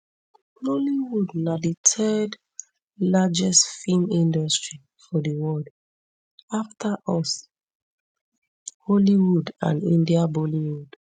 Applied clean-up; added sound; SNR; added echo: none; none; none; none.